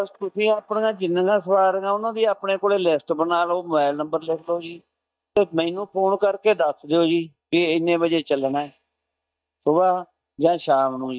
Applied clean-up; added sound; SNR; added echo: neural mask model DeepFilterNet 3.